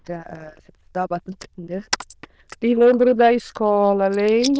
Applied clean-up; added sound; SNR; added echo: neural diffusion model UNIVERSE++.